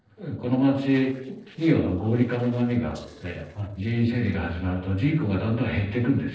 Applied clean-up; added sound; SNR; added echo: neural separator model SepFormer DNS4.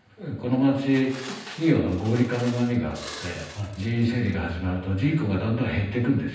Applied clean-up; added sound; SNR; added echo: none; Glass; 17 dB; reverberation time 0.9 s.